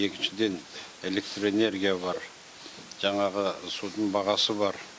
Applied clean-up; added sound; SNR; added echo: none; Cowbell; 17 dB; none.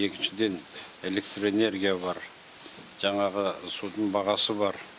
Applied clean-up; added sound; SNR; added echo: none; none; none; none.